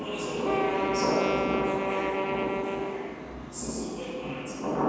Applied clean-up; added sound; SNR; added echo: none; Wind instrument, woodwind instrument; 0 dB; reverberation time 2.1 s.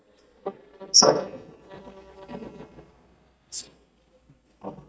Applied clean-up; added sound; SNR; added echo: neural mask model DeepFilterNet 3.